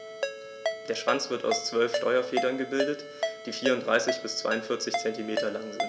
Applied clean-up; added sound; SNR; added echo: none; Ringtone; 4 dB; none.